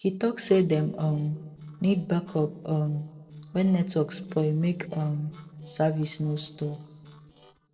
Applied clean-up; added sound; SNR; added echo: neural separator model SepFormer DNS4.